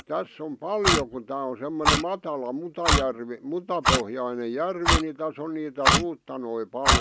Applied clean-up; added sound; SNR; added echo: none; Clock; -3 dB; none.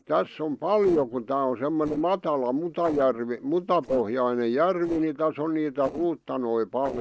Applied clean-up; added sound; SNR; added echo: neural separator model SepFormer DNS4.